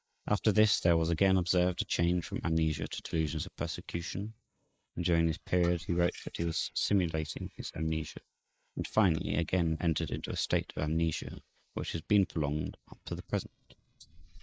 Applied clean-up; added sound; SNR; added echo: neural mask model Resemble Enhance denoiser.